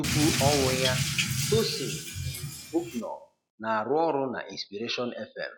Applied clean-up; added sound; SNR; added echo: classical method log-MMSE.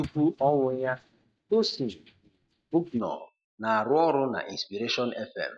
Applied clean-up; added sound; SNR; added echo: neural mask model DeepFilterNet 3.